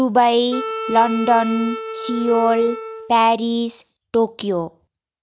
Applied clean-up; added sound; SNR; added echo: neural mask model RNNoise.